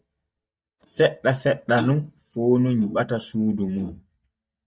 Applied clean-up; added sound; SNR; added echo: neural mask model DeepFilterNet 3.